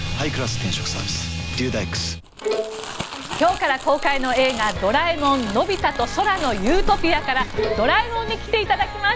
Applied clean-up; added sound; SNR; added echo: none; Crumpling, crinkling + Bowed string instrument; 7 dB; none.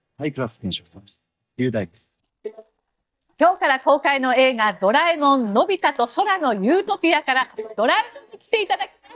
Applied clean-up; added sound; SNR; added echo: neural mask model DeepFilterNet 3.